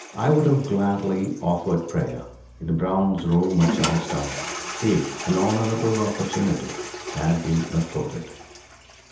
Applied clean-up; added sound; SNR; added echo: none; Toilet flush; 11 dB; reverberation time 0.8 s.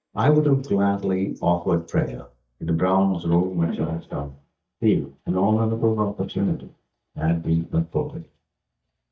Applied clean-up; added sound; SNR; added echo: neural mask model DeepFilterNet 3.